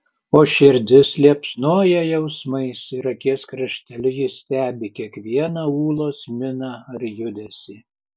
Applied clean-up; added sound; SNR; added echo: none; none; none; none.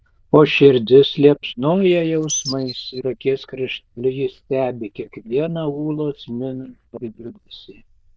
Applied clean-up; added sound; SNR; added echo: neural diffusion model UNIVERSE++.